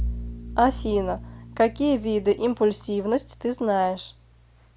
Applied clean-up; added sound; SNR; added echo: none; Bowed string instrument; 12 dB; none.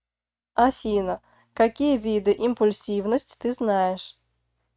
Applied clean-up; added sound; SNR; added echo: neural mask model RNNoise.